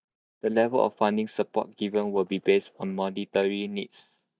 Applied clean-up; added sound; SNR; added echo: neural mask model DeepFilterNet 3.